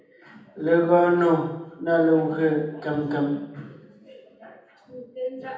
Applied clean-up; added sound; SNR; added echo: none; none; none; reverberation time 0.8 s.